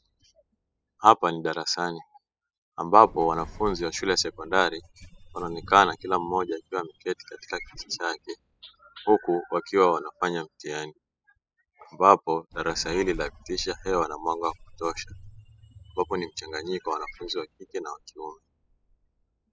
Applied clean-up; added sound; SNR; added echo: classical method spectral subtraction.